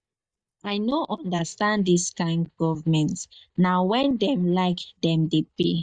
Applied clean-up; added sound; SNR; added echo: neural mask model DeepFilterNet 3.